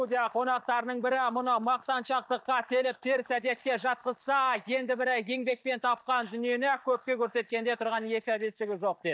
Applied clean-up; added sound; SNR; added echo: neural mask model DeepFilterNet 3.